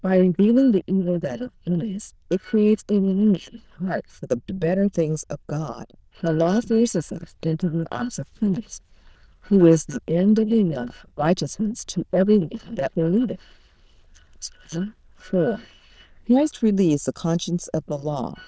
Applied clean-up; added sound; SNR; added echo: neural diffusion model UNIVERSE++.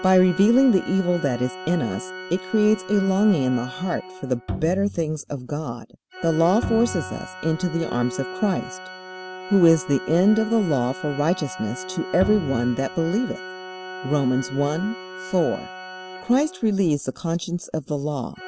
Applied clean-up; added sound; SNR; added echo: none; Bowed string instrument + Organ; 12 dB; none.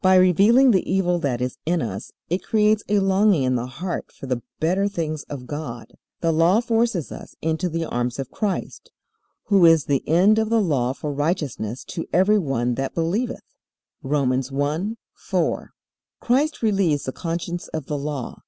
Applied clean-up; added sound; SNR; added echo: none; none; none; none.